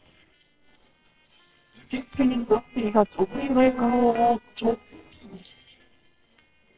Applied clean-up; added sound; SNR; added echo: neural separator model SepFormer WHAMR!.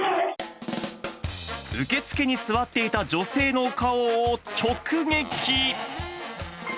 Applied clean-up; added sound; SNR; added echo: none; none; none; none.